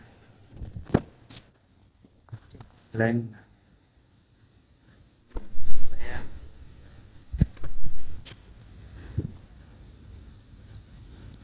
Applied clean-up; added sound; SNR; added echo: neural mask model DeepFilterNet 3.